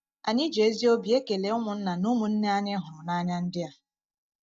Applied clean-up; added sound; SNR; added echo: neural mask model DeepFilterNet 3.